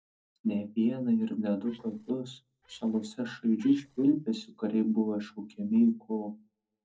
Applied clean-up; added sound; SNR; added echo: neural separator model SepFormer DNS4.